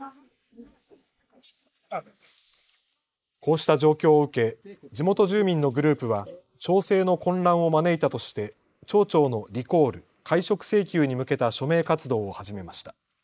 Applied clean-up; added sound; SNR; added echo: neural mask model Resemble Enhance denoiser.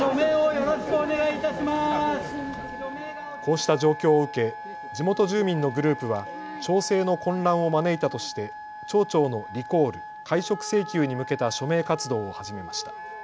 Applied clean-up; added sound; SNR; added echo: none; Wind instrument, woodwind instrument; 13 dB; none.